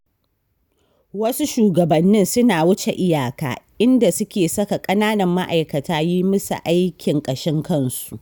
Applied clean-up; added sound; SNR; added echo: none; none; none; none.